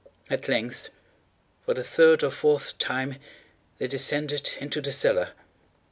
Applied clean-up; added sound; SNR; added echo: none; none; none; none.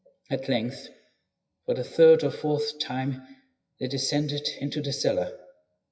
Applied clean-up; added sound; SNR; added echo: classical method WPE with log-MMSE.